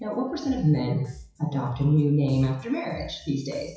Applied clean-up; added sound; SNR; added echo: classical method WPE with log-MMSE.